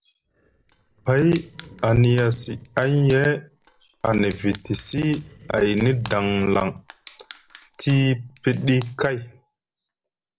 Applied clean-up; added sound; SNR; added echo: neural separator model SepFormer DNS4.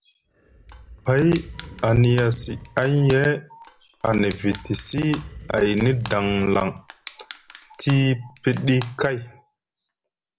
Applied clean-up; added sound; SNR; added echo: none; Crushing + Animal; 18 dB; none.